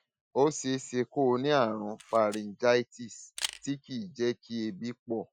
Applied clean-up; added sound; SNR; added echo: classical method Wiener filter.